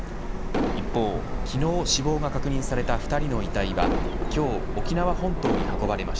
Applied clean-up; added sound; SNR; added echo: none; Explosion + Subway, metro, underground; -2 dB; none.